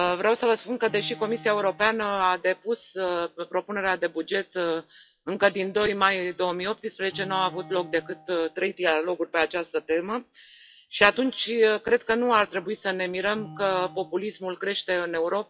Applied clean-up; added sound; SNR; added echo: classical method WPE with log-MMSE.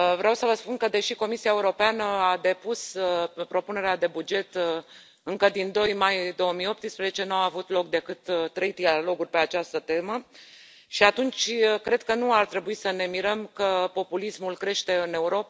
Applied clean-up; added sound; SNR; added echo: none; none; none; none.